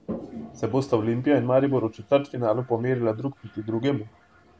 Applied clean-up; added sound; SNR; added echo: none; Toilet flush; 18 dB; none.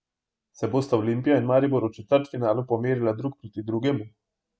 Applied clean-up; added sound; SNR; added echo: none; none; none; none.